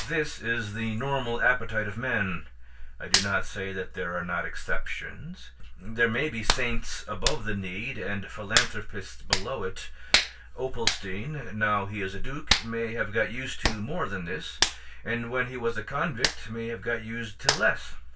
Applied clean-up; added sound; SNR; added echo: none; Hands; 4 dB; reverberation time 0.1 s.